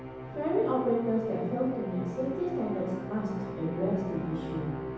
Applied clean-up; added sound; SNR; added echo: none; Musical instrument; 8 dB; reverberation time 1.1 s.